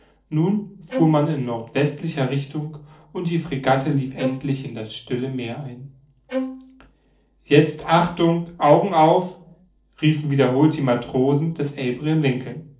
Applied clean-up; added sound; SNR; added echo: neural separator model SepFormer DNS4.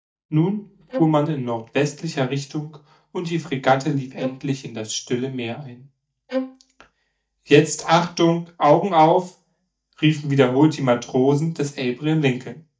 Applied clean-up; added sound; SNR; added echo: neural mask model DeepFilterNet 3.